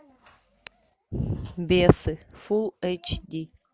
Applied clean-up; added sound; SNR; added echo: none; none; none; none.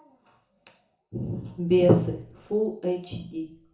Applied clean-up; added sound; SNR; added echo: none; none; none; reverberation time 0.5 s.